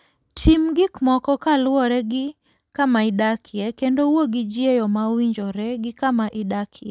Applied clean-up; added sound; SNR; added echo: none; none; none; none.